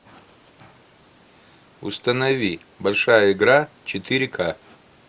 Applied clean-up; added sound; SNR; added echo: none; none; none; none.